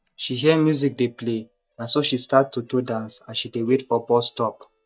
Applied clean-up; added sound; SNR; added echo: neural mask model DeepFilterNet 3.